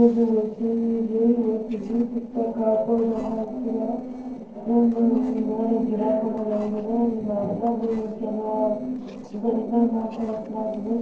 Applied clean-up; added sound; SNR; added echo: neural separator model SepFormer DNS4.